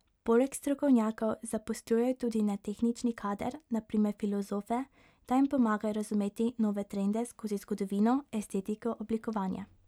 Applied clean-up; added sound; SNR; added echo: none; none; none; none.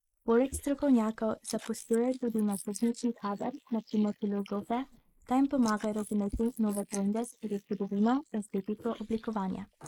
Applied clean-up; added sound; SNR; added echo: neural mask model Resemble Enhance denoiser.